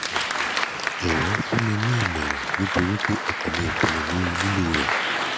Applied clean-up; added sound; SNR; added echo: none; Applause; -1 dB; none.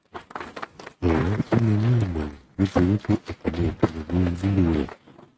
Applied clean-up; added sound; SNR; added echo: neural mask model RNNoise.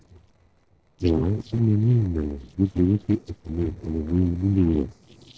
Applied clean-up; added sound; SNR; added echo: neural separator model SepFormer DNS4.